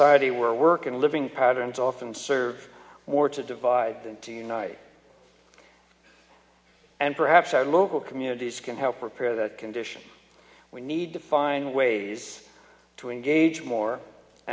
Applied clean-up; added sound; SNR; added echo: none; none; none; none.